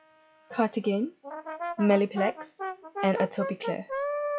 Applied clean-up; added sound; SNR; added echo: classical method log-MMSE.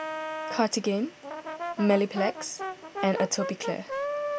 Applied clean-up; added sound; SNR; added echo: none; Brass instrument; 5 dB; none.